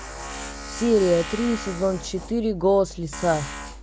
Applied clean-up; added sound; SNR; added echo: none; Tools; 11 dB; none.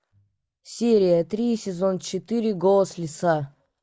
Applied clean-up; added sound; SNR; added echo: none; none; none; none.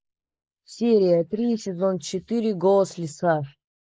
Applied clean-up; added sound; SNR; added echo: neural mask model Resemble Enhance denoiser.